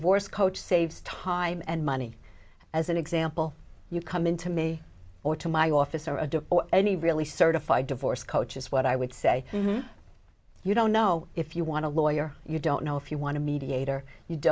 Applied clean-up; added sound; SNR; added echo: none; none; none; none.